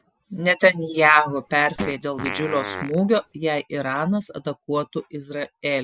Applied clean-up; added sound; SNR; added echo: none; Fart; 11 dB; none.